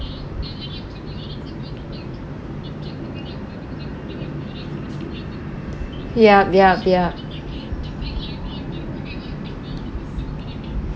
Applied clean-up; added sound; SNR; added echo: none; none; none; none.